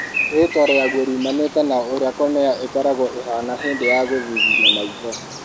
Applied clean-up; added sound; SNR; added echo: none; Bird vocalization, bird call, bird song; 4 dB; none.